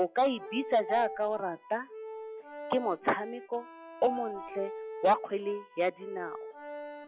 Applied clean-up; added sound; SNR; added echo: classical method log-MMSE.